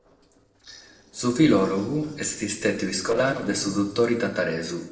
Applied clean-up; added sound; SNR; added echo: neural separator model SepFormer DNS4.